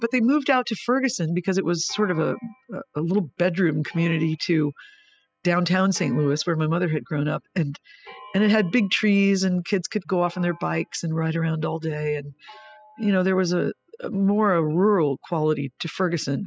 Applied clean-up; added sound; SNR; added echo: classical method spectral subtraction.